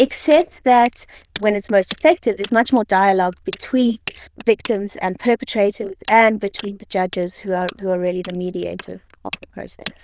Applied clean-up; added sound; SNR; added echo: neural diffusion model UNIVERSE++.